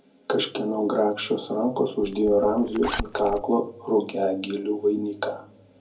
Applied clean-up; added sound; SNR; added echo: none; Zipper (clothing); 10 dB; reverberation time 0.2 s.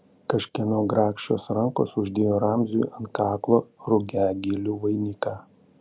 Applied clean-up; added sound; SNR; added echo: none; none; none; none.